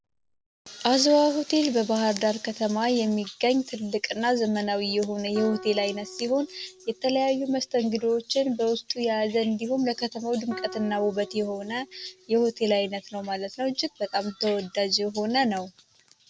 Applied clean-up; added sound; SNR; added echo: none; Guitar; 20 dB; none.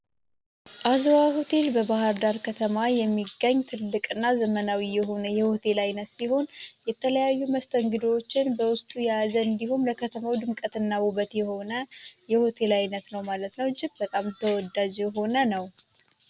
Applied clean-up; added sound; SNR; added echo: none; none; none; none.